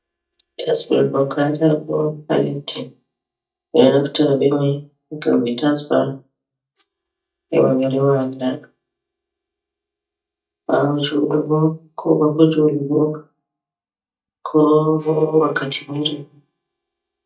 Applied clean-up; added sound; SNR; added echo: neural mask model DeepFilterNet 3.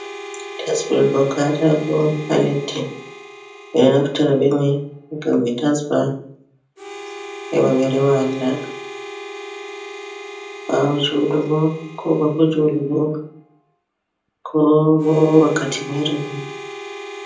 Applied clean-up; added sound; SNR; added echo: none; Harmonica; 15 dB; reverberation time 0.6 s.